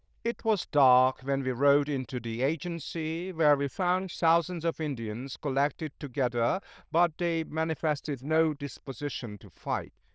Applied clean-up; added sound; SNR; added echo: neural diffusion model UNIVERSE++.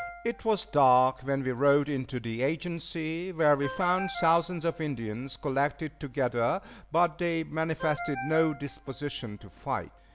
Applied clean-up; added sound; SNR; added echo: none; Ringtone; 15 dB; none.